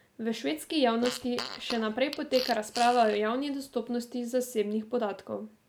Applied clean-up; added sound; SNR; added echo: none; Fart; 12 dB; none.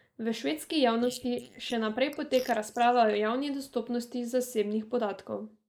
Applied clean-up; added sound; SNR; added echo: neural mask model Resemble Enhance denoiser.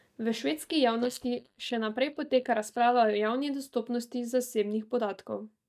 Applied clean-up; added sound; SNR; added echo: neural mask model DeepFilterNet 3.